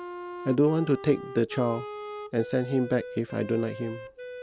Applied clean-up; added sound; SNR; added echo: none; Wind instrument, woodwind instrument; 12 dB; none.